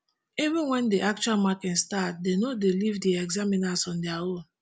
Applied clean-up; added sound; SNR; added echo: none; none; none; none.